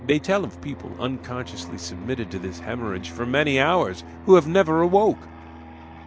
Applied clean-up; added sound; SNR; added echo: none; Fixed-wing aircraft, airplane; 15 dB; none.